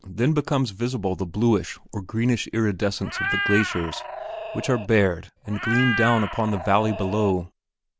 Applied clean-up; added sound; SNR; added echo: none; Meow; 5 dB; none.